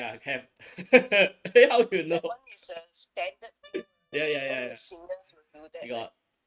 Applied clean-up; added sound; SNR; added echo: neural mask model RNNoise.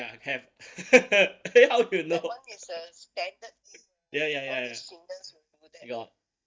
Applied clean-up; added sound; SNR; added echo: neural mask model DeepFilterNet 3.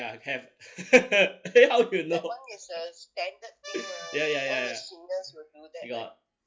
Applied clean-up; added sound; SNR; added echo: classical method log-MMSE.